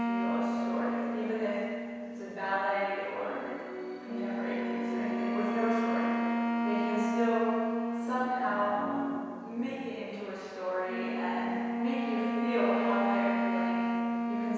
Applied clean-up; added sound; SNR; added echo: none; Wind instrument, woodwind instrument; -1 dB; reverberation time 1.9 s.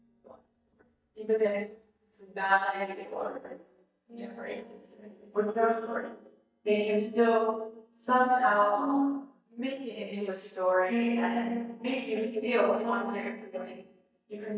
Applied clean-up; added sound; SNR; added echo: neural mask model DeepFilterNet 3.